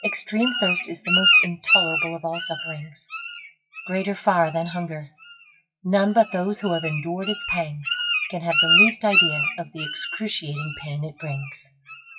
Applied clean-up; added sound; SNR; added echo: classical method WPE with log-MMSE.